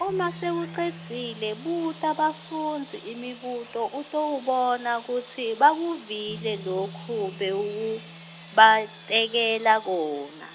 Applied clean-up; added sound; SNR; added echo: none; Sawing + Bass guitar; 17 dB; none.